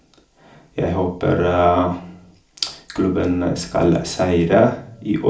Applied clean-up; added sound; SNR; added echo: none; none; none; reverberation time 0.4 s.